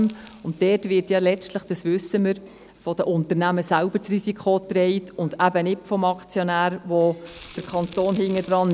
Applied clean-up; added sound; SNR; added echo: none; Crackle; 19 dB; none.